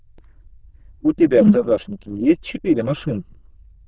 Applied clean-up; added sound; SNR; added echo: neural diffusion model UNIVERSE++.